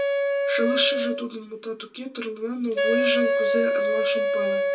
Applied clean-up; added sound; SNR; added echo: none; Wind instrument, woodwind instrument; -4 dB; reverberation time 0.2 s.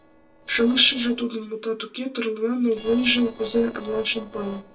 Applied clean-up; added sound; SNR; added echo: neural separator model SepFormer DNS4.